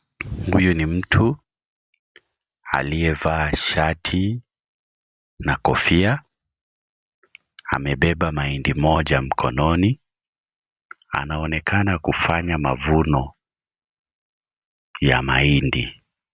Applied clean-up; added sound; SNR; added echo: none; none; none; none.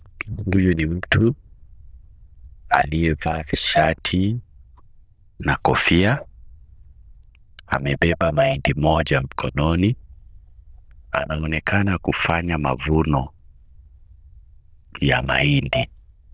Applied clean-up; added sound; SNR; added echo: neural diffusion model UNIVERSE++.